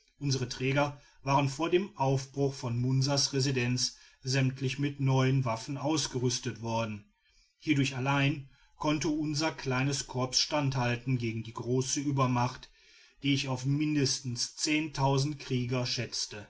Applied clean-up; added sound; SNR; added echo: none; none; none; none.